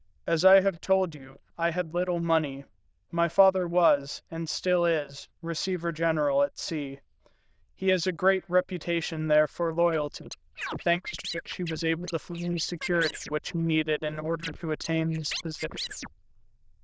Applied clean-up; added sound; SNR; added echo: neural diffusion model UNIVERSE++.